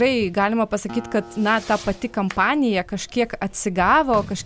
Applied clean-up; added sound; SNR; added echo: none; Fireworks + Acoustic guitar; 19 dB; none.